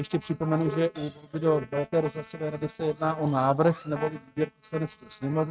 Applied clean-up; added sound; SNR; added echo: neural mask model RNNoise.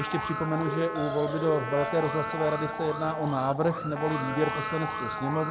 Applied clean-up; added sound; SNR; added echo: none; Trumpet + Alarm; 4 dB; none.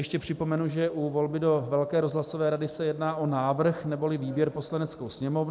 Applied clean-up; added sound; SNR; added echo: none; none; none; none.